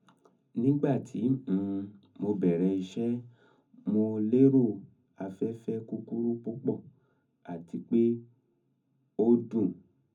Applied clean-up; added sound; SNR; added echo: none; none; none; reverberation time 0.3 s.